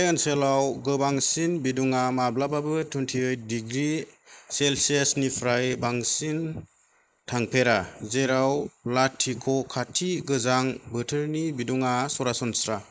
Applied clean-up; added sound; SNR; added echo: neural mask model Resemble Enhance denoiser.